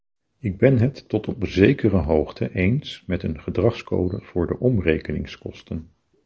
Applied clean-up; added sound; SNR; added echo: none; none; none; none.